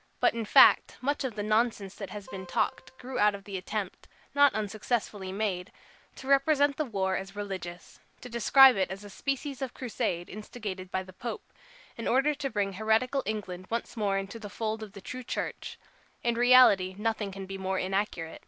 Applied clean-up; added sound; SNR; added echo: none; Acoustic guitar; 20 dB; none.